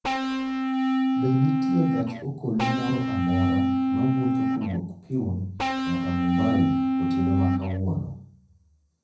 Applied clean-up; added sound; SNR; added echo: none; Electric guitar / Bass guitar; -4 dB; reverberation time 0.6 s.